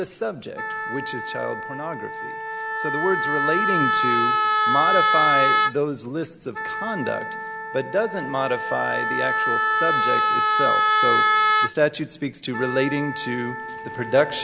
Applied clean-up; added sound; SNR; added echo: none; Wind instrument, woodwind instrument; -3 dB; none.